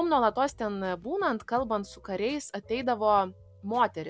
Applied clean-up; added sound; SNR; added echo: none; none; none; none.